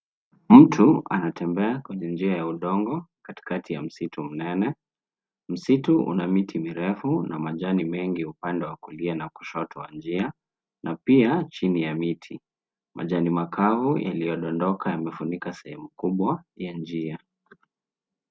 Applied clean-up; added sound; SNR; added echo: none; none; none; none.